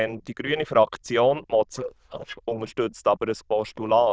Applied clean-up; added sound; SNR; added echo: neural diffusion model UNIVERSE++.